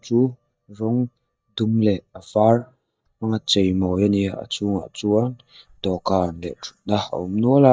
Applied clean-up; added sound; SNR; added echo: neural mask model DeepFilterNet 3.